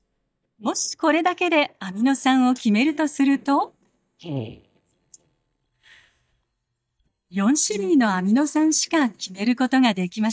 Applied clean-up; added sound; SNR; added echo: neural mask model DeepFilterNet 3.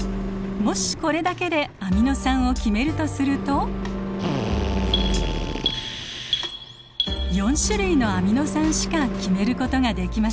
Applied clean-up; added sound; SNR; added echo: none; Engine + Drill; 7 dB; none.